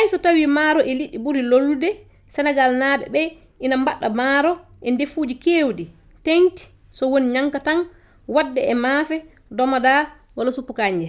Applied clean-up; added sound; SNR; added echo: none; none; none; none.